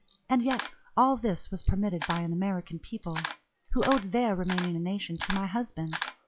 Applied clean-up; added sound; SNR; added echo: classical method log-MMSE.